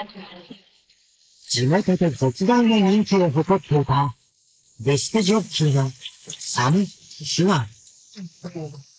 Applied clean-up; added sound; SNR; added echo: neural mask model Resemble Enhance denoiser.